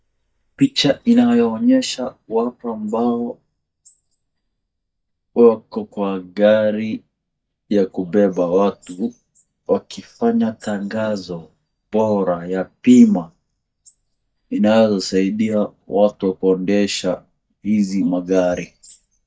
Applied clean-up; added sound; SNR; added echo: neural mask model DeepFilterNet 3.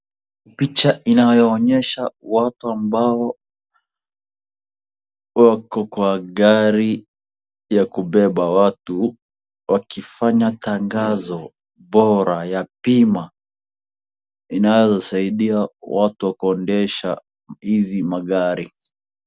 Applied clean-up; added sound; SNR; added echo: none; none; none; none.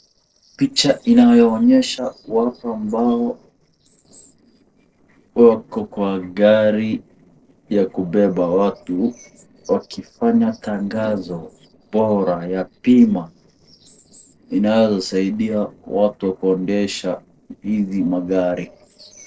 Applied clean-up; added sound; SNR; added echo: neural separator model SepFormer DNS4.